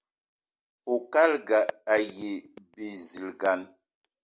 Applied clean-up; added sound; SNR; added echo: none; none; none; none.